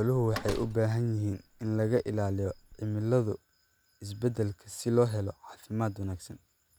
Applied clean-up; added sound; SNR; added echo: none; Slam; 14 dB; none.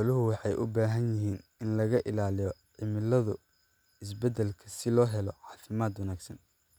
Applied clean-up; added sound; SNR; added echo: none; none; none; none.